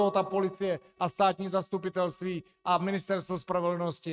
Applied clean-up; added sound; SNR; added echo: neural mask model RNNoise.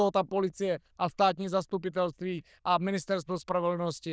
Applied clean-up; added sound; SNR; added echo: neural diffusion model UNIVERSE++.